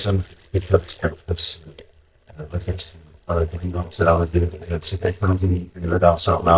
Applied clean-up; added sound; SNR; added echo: neural mask model DeepFilterNet 3.